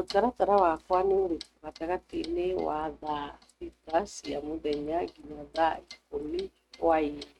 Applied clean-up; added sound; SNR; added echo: neural mask model RNNoise.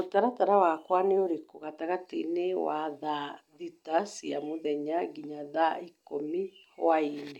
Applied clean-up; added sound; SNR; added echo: none; none; none; none.